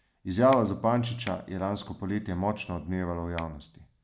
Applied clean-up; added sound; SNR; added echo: none; Finger snapping; 14 dB; none.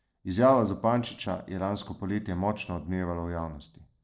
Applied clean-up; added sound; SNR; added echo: neural separator model SepFormer DNS4.